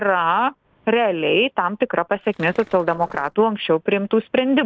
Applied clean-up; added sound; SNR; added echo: neural separator model SepFormer DNS4.